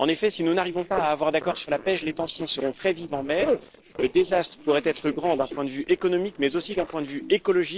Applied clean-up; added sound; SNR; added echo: neural separator model SepFormer DNS4.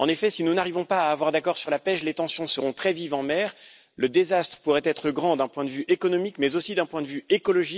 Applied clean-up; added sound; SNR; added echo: none; none; none; none.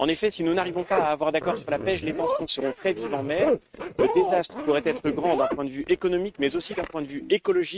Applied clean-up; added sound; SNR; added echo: neural mask model RNNoise.